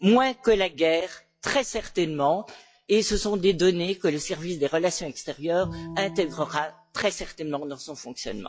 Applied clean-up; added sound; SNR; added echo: classical method log-MMSE.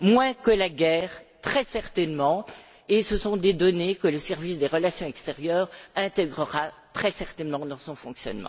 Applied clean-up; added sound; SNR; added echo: none; none; none; none.